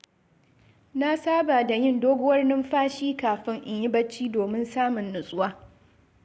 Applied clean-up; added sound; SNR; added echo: none; none; none; none.